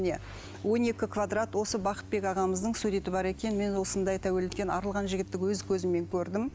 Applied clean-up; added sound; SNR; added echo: none; Bass guitar; 15 dB; none.